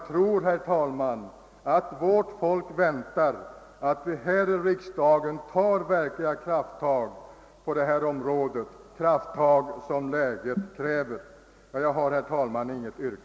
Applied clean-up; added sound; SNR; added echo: none; none; none; none.